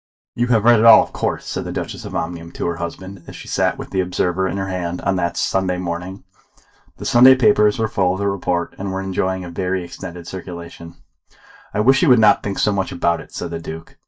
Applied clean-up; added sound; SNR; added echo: neural mask model DeepFilterNet 3.